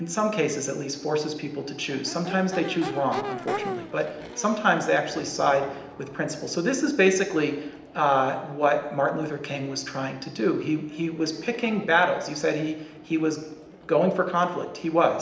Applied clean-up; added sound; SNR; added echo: none; Crowd / Race car, auto racing / Accelerating, revving, vroom; 15 dB; reverberation time 0.8 s.